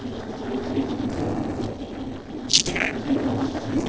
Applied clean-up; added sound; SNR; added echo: neural separator model SepFormer DNS4.